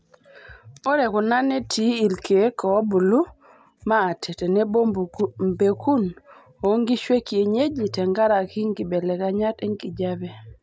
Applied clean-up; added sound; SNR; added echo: none; none; none; none.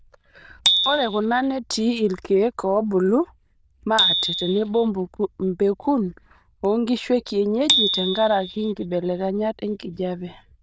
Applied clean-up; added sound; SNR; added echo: neural diffusion model UNIVERSE++.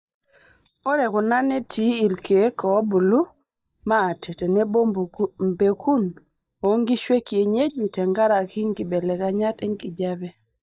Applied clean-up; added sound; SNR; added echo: neural mask model DeepFilterNet 3.